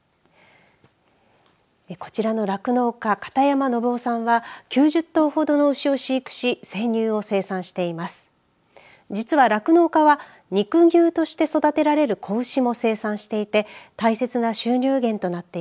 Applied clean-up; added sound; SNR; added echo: none; none; none; none.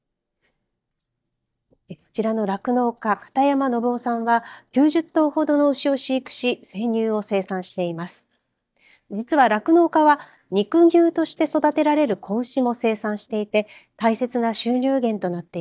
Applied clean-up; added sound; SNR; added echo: neural mask model DeepFilterNet 3.